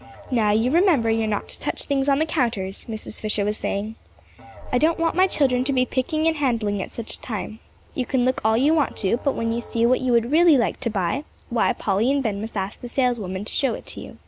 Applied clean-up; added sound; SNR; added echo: none; Musical instrument; 20 dB; none.